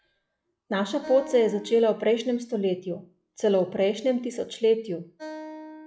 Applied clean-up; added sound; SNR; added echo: classical method log-MMSE.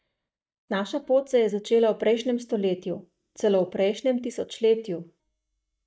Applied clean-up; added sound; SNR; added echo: neural mask model DeepFilterNet 3.